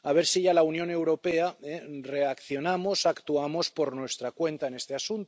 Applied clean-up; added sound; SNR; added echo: none; none; none; none.